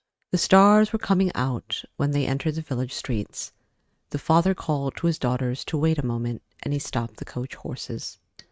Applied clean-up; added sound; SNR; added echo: neural mask model RNNoise.